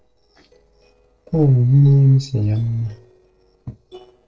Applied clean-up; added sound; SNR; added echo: neural separator model SepFormer DNS4.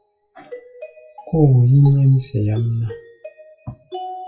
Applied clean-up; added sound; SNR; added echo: classical method WPE with log-MMSE.